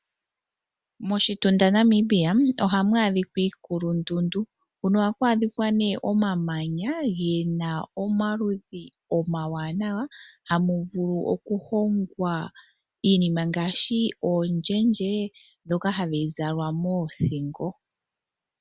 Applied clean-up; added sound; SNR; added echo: none; none; none; none.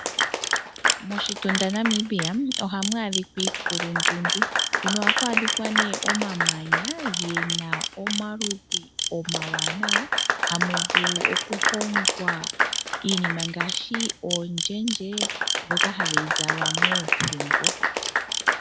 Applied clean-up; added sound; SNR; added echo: none; Applause / Clapping + Camera; -5 dB; none.